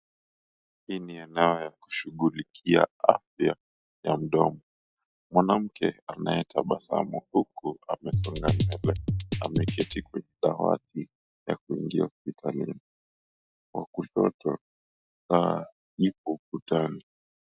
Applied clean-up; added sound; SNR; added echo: classical method log-MMSE.